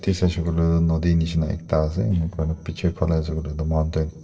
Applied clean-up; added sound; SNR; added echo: neural separator model SepFormer DNS4.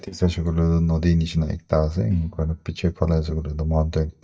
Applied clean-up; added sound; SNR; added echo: neural mask model DeepFilterNet 3.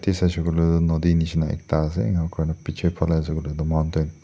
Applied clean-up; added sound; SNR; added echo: none; none; none; none.